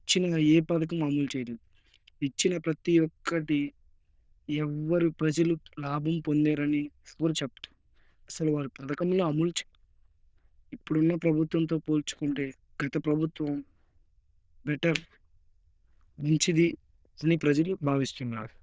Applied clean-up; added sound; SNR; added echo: neural diffusion model UNIVERSE++.